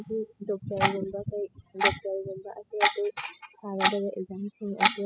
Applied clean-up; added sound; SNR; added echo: classical method spectral subtraction.